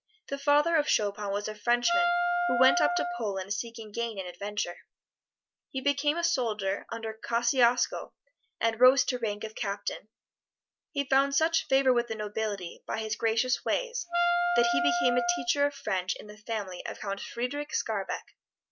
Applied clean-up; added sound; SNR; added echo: none; Wind instrument, woodwind instrument; -1 dB; none.